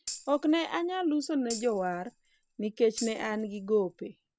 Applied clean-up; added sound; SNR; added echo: none; Tambourine; 16 dB; none.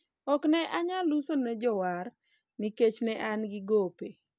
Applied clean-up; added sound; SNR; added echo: none; none; none; none.